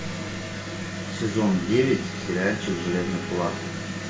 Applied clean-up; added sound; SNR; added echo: none; Bowed string instrument; 18 dB; reverberation time 0.4 s.